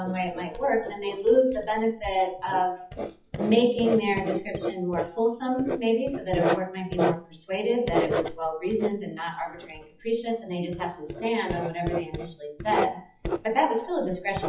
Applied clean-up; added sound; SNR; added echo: classical method WPE with log-MMSE.